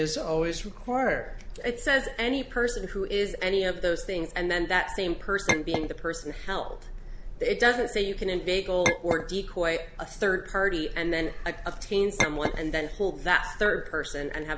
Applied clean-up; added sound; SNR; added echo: none; Chink, clink; 4 dB; none.